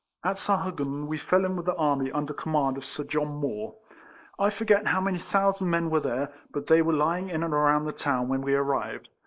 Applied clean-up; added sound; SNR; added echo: neural mask model Resemble Enhance denoiser.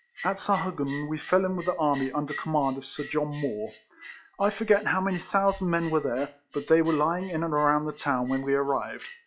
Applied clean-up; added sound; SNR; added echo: classical method log-MMSE.